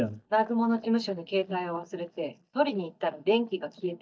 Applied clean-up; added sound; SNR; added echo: neural mask model DeepFilterNet 3.